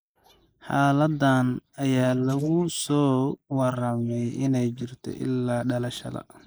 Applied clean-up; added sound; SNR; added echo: neural mask model Resemble Enhance denoiser.